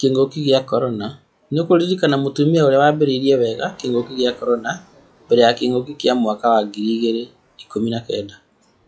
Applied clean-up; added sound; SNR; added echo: classical method log-MMSE.